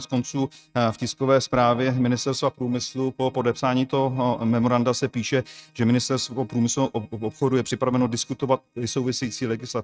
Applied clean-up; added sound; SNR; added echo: neural mask model RNNoise.